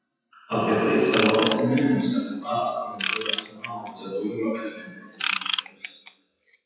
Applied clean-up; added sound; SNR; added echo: classical method WPE with log-MMSE.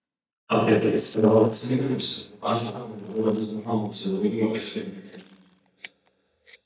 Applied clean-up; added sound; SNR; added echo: neural mask model DeepFilterNet 3.